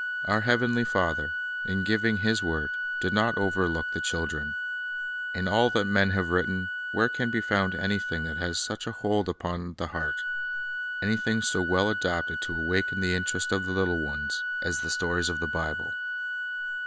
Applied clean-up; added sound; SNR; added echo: none; Organ; 3 dB; none.